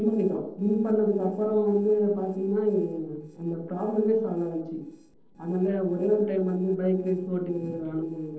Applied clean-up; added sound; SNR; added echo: neural separator model SepFormer DNS4.